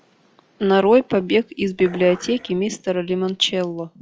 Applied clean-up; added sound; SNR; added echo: classical method log-MMSE.